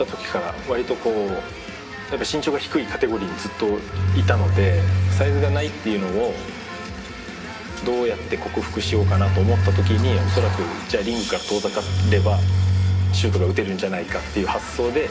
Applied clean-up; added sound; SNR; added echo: none; Bowed string instrument; -5 dB; reverberation time 0.3 s.